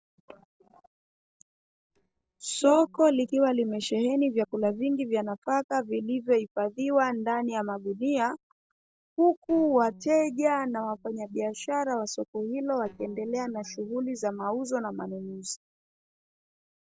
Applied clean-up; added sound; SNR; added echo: neural separator model SepFormer DNS4.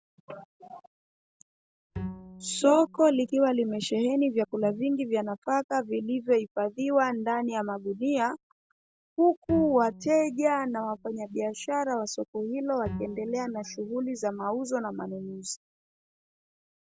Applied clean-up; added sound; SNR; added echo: none; Bowed string instrument; 15 dB; none.